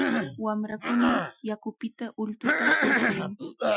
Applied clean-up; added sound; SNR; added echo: classical method Wiener filter.